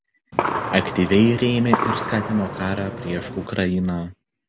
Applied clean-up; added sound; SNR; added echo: none; Gunshot, gunfire; 5 dB; none.